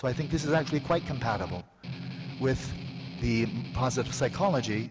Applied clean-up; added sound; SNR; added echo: none; Strum; 8 dB; none.